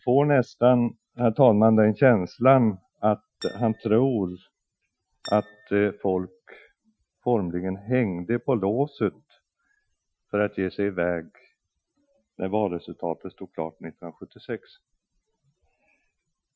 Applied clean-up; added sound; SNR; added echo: classical method Wiener filter.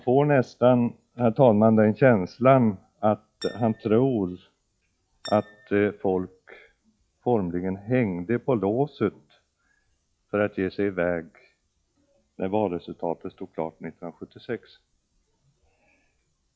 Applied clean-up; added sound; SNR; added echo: classical method log-MMSE.